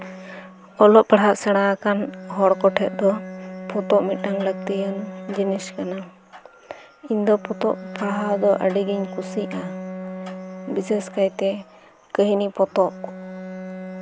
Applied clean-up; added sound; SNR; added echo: none; Bowed string instrument; 13 dB; none.